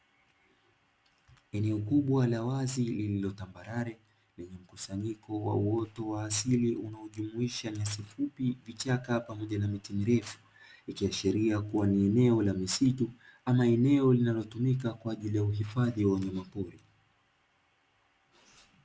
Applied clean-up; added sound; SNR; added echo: none; none; none; none.